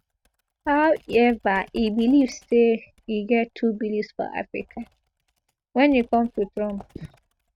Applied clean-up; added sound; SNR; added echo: neural mask model RNNoise.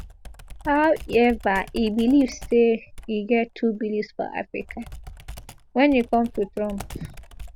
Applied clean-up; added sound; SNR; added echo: none; Computer keyboard; 17 dB; none.